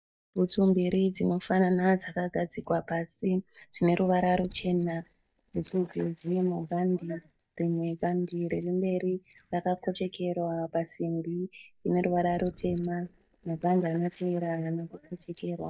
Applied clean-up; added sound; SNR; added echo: neural mask model DeepFilterNet 3.